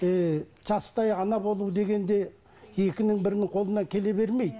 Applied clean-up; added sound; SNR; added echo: none; none; none; none.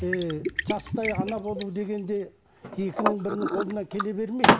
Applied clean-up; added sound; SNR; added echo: none; Liquid; -2 dB; none.